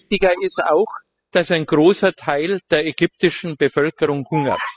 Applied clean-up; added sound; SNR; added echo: classical method spectral subtraction.